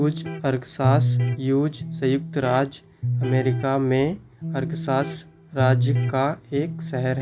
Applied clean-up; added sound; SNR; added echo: none; Electric guitar; 2 dB; none.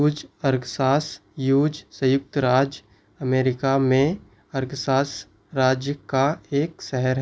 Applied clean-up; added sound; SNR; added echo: none; none; none; none.